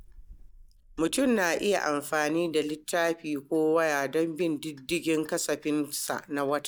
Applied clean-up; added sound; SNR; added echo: neural mask model DeepFilterNet 3.